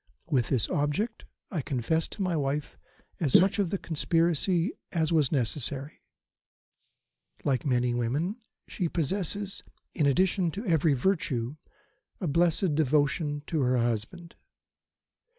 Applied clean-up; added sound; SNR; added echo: neural mask model Resemble Enhance denoiser.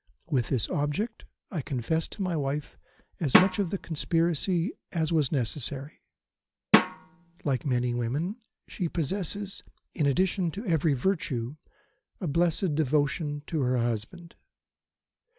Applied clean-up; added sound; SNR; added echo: none; Drum; 0 dB; none.